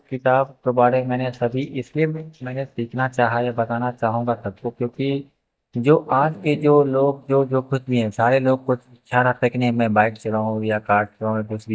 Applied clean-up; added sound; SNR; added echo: neural mask model DeepFilterNet 3.